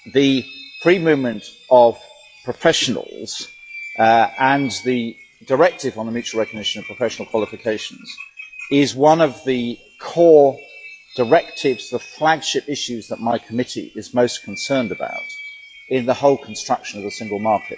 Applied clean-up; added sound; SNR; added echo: classical method log-MMSE.